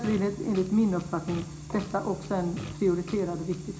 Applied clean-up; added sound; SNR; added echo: none; Fart; 16 dB; reverberation time 0.4 s.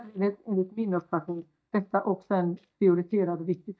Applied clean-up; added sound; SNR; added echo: neural mask model DeepFilterNet 3.